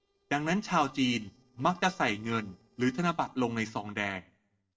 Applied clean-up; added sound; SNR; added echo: neural separator model SepFormer DNS4.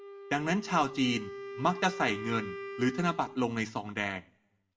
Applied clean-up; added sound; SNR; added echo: none; Wind instrument, woodwind instrument; 11 dB; reverberation time 0.4 s.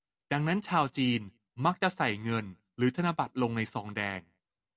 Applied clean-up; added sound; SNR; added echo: none; none; none; none.